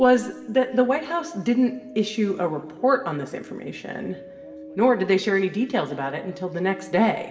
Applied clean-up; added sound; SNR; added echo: none; none; none; reverberation time 0.9 s.